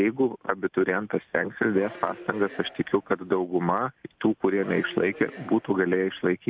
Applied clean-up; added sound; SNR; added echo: none; Subway, metro, underground; 19 dB; none.